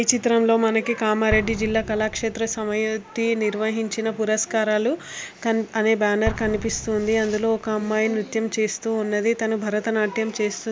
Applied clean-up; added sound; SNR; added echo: none; Explosion; 17 dB; none.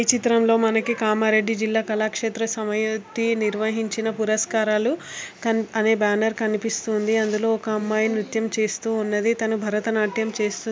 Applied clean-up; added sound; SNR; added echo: none; none; none; none.